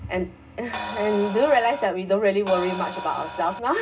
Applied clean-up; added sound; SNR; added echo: none; Crash cymbal; 8 dB; reverberation time 0.2 s.